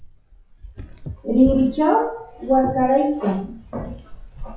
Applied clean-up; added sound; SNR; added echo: classical method WPE with log-MMSE.